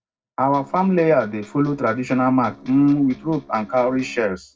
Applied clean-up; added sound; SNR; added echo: neural separator model SepFormer DNS4.